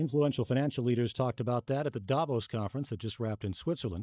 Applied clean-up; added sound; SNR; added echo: neural mask model DeepFilterNet 3.